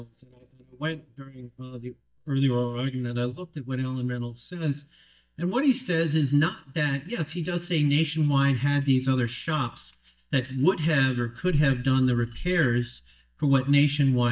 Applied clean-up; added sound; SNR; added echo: neural mask model DeepFilterNet 3.